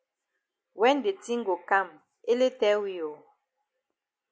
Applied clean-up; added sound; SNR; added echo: none; none; none; none.